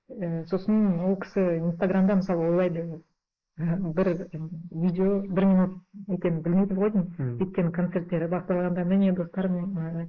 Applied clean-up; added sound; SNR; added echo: neural mask model Resemble Enhance denoiser.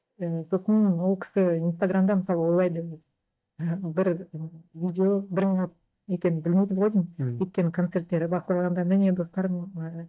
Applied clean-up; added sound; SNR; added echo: neural mask model DeepFilterNet 3.